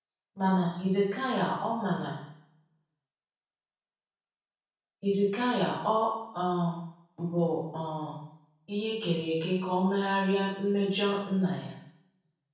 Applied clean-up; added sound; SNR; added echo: none; none; none; reverberation time 0.7 s.